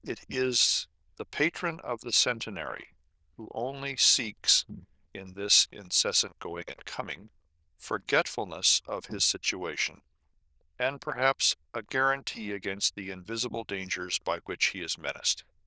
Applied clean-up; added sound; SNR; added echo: neural diffusion model UNIVERSE++.